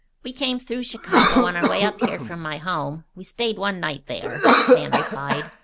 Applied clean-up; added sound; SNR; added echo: none; Cough; -5 dB; none.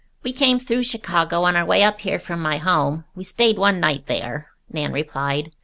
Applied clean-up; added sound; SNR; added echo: none; none; none; none.